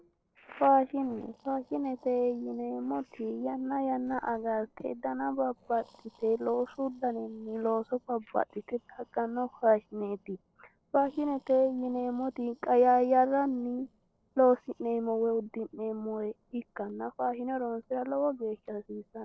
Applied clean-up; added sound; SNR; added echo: neural separator model SepFormer DNS4.